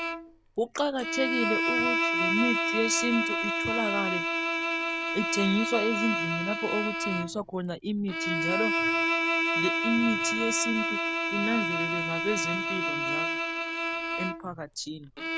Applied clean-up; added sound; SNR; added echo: none; Bowed string instrument; -2 dB; none.